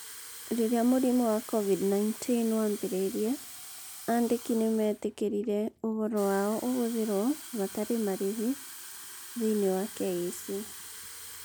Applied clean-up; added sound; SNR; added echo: none; Fill (with liquid) / Water tap, faucet; 14 dB; none.